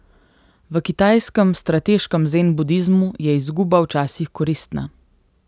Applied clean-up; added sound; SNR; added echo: none; none; none; none.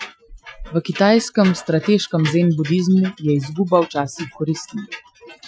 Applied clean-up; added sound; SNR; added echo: classical method Wiener filter.